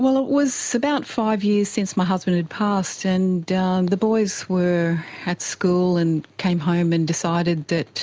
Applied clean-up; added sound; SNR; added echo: none; none; none; none.